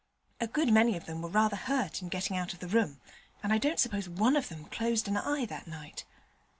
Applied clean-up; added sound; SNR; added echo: none; none; none; none.